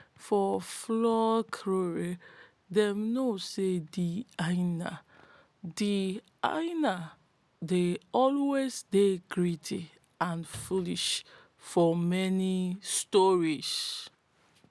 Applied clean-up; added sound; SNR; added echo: none; none; none; none.